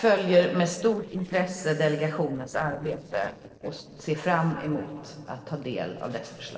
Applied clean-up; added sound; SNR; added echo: neural separator model SepFormer DNS4.